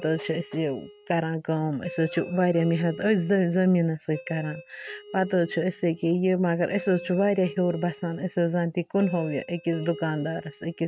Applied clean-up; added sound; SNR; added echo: neural mask model RNNoise.